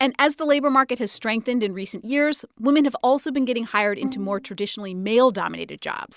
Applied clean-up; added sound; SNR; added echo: neural mask model RNNoise.